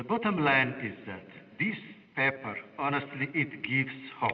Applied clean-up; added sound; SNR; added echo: none; none; none; reverberation time 2.5 s.